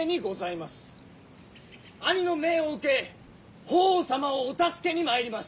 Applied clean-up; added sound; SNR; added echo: none; none; none; none.